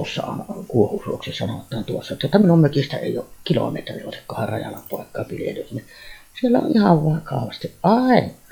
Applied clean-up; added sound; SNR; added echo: classical method log-MMSE.